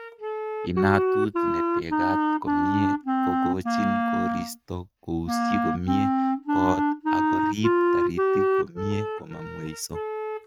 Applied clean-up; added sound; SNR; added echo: neural mask model RNNoise.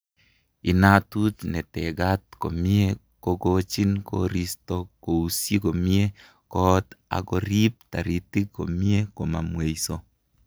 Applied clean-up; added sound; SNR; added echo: none; none; none; none.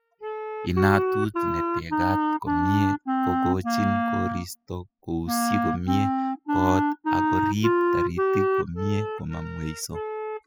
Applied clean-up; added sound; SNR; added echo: classical method spectral subtraction.